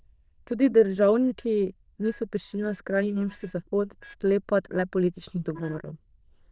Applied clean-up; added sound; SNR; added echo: neural diffusion model UNIVERSE++.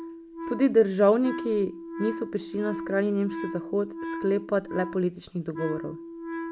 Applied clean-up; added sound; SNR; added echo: none; Wind instrument, woodwind instrument; 9 dB; none.